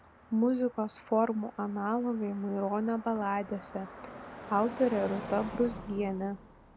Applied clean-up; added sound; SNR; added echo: none; Car passing by; 14 dB; none.